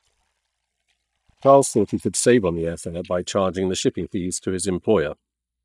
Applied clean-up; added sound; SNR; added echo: neural mask model DeepFilterNet 3.